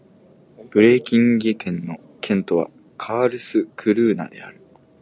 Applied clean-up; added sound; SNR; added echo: none; none; none; none.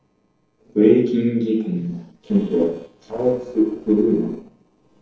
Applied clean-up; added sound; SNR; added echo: neural separator model SepFormer DNS4.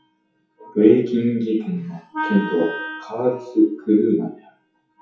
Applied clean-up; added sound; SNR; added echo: classical method WPE with log-MMSE.